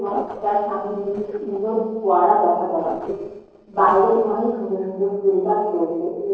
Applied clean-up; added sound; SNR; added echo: neural separator model SepFormer DNS4.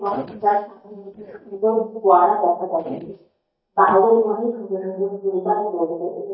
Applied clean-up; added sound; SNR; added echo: neural mask model DeepFilterNet 3.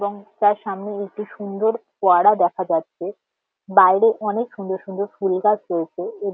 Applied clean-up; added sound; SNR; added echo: none; none; none; none.